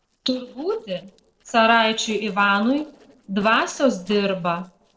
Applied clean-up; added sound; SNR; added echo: neural separator model SepFormer DNS4.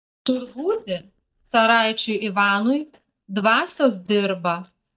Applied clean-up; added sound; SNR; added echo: neural mask model DeepFilterNet 3.